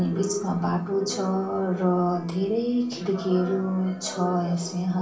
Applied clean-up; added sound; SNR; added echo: none; Keyboard (musical); 16 dB; reverberation time 0.3 s.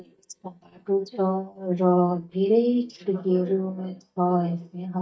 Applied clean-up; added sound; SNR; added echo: neural mask model DeepFilterNet 3.